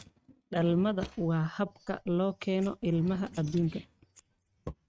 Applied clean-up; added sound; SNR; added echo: neural mask model RNNoise.